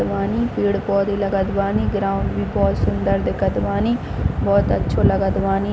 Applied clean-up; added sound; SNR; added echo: none; none; none; none.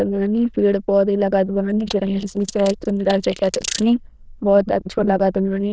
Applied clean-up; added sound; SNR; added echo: neural diffusion model UNIVERSE++.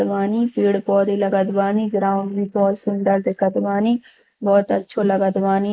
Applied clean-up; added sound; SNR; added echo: neural mask model Resemble Enhance denoiser.